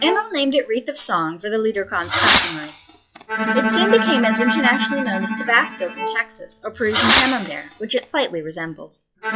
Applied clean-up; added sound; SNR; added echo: classical method log-MMSE.